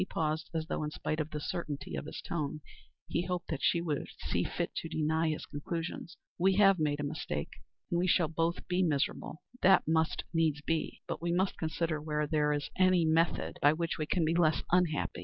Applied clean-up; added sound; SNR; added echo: none; none; none; none.